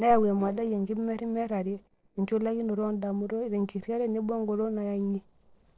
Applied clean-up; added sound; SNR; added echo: neural separator model SepFormer DNS4.